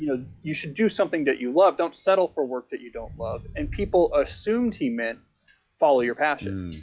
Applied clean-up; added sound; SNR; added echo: classical method log-MMSE.